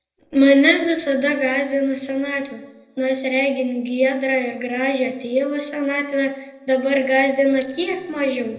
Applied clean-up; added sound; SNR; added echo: neural separator model SepFormer DNS4.